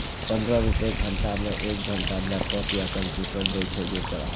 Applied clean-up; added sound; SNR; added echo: none; Bird; -1 dB; none.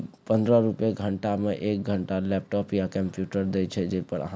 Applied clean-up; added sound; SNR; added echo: none; none; none; none.